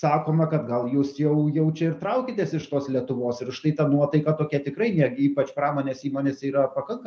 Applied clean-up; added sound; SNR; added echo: none; none; none; none.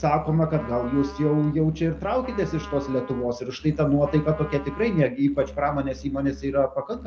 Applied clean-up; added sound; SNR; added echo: none; Trumpet + Musical instrument; 16 dB; none.